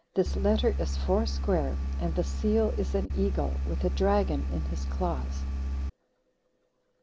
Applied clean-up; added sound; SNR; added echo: none; Engine; -1 dB; none.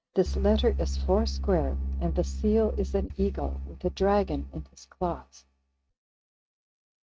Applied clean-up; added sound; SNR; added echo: neural mask model RNNoise.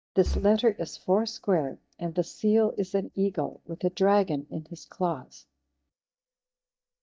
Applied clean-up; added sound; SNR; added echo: neural mask model DeepFilterNet 3.